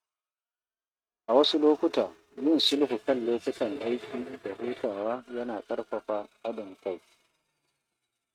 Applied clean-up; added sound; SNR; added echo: neural mask model RNNoise.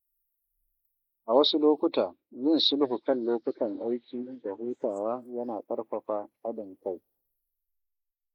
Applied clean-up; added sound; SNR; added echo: neural mask model Resemble Enhance denoiser.